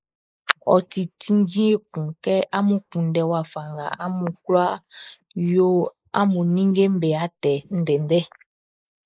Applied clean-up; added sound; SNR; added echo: neural mask model Resemble Enhance denoiser.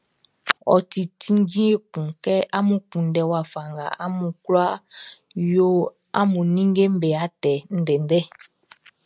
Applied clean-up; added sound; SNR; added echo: none; none; none; none.